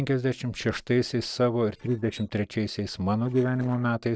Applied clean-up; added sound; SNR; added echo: neural separator model SepFormer DNS4.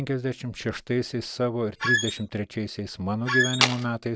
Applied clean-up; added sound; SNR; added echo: none; Tools + Squeak; -3 dB; none.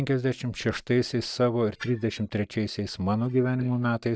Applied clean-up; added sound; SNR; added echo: neural mask model DeepFilterNet 3.